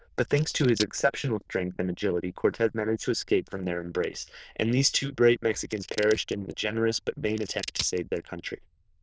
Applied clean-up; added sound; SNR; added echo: neural diffusion model UNIVERSE++.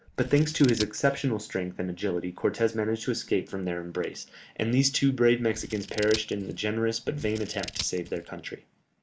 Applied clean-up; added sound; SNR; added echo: none; Scissors; 13 dB; none.